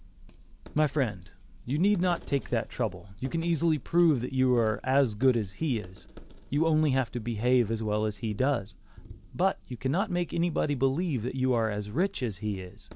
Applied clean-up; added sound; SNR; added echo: none; Coin (dropping); 19 dB; none.